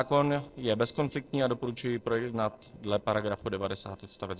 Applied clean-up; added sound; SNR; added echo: neural separator model SepFormer DNS4.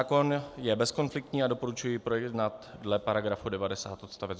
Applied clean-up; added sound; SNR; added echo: none; none; none; none.